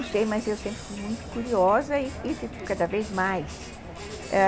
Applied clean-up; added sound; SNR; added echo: none; Crowd; 11 dB; none.